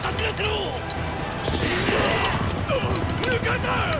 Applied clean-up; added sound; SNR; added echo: none; Chink, clink; 14 dB; none.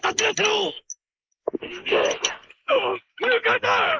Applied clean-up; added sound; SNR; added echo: neural mask model Resemble Enhance denoiser.